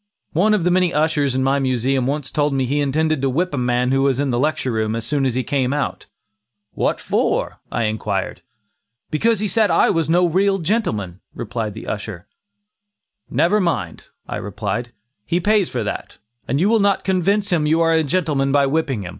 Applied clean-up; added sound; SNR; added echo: none; none; none; none.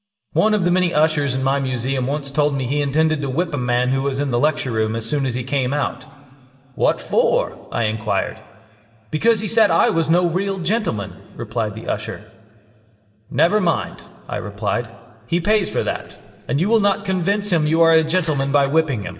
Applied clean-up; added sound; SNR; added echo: none; Shatter; 18 dB; reverberation time 2.7 s.